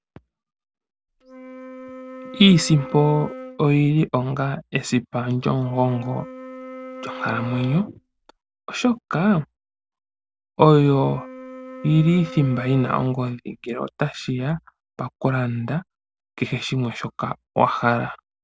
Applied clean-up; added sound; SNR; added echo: none; Wind instrument, woodwind instrument; 15 dB; none.